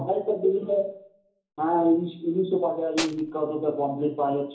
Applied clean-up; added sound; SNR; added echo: none; Tools; 7 dB; reverberation time 0.7 s.